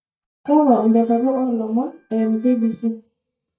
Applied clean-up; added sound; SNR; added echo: neural mask model DeepFilterNet 3.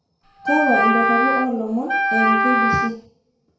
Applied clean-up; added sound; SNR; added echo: none; Wind instrument, woodwind instrument; -4 dB; reverberation time 0.5 s.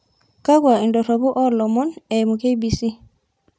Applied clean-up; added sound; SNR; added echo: none; none; none; none.